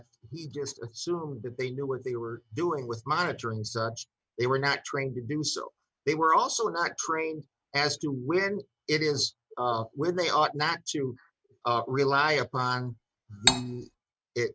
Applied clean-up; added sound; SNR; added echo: neural mask model RNNoise.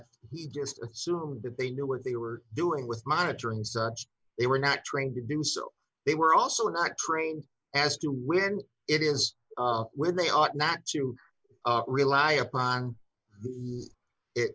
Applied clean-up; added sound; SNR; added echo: neural mask model Resemble Enhance denoiser.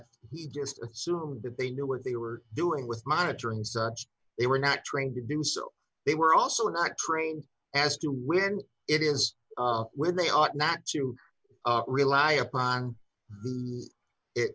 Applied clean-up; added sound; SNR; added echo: none; none; none; none.